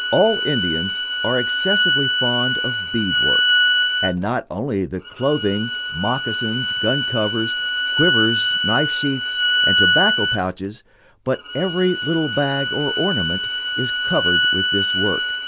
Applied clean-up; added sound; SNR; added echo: none; Bowed string instrument; -2 dB; none.